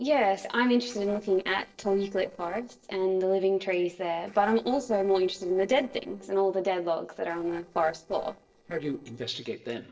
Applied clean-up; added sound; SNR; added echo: neural separator model SepFormer DNS4.